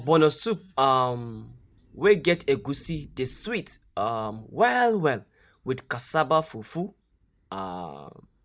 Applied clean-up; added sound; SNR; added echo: neural mask model DeepFilterNet 3.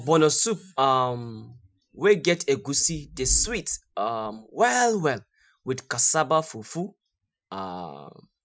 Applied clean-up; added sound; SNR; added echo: classical method Wiener filter.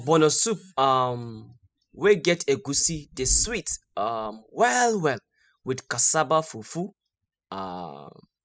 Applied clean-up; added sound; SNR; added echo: classical method spectral subtraction.